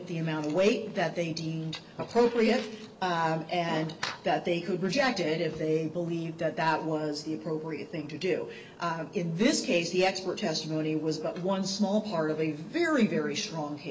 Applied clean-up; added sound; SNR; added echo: none; none; none; none.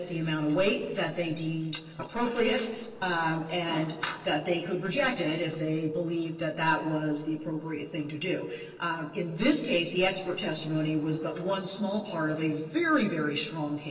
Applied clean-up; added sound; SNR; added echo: neural separator model SepFormer DNS4.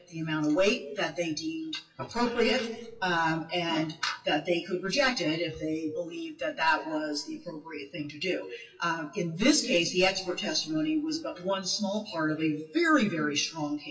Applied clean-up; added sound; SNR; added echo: classical method WPE with log-MMSE.